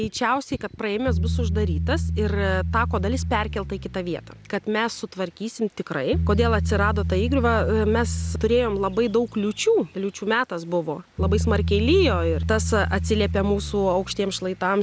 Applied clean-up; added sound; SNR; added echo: none; Bass guitar; 3 dB; none.